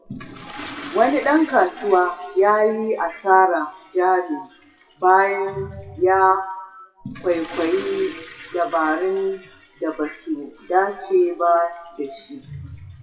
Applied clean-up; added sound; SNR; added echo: classical method WPE with log-MMSE.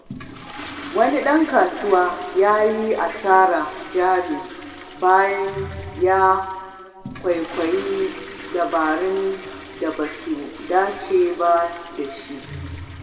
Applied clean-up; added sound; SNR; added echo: none; Toilet flush; 16 dB; reverberation time 1.9 s.